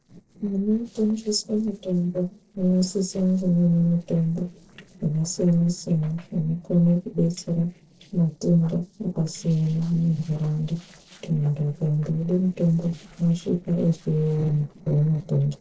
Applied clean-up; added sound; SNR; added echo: neural separator model SepFormer DNS4.